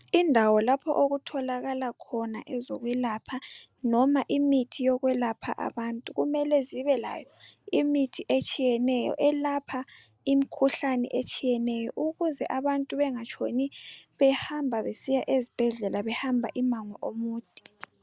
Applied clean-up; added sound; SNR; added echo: none; none; none; none.